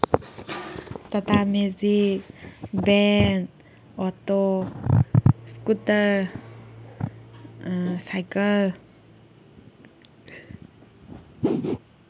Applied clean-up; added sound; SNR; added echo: none; none; none; none.